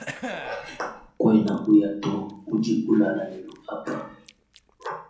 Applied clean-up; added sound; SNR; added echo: none; Chewing, mastication / Cough; 18 dB; reverberation time 0.6 s.